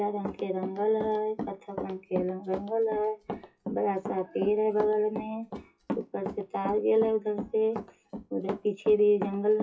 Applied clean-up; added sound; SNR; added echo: classical method WPE with log-MMSE.